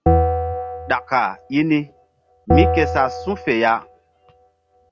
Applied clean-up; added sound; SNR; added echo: none; Bell; 0 dB; none.